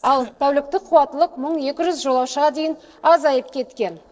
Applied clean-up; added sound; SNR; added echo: neural separator model SepFormer DNS4.